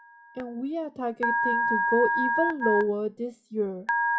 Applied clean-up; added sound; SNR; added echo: classical method WPE with log-MMSE.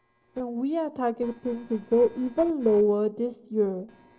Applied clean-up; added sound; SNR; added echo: neural separator model SepFormer DNS4.